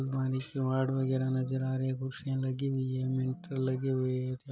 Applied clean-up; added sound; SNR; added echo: none; Organ; 17 dB; none.